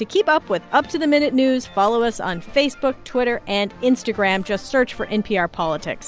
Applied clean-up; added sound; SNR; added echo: none; Crushing; 20 dB; none.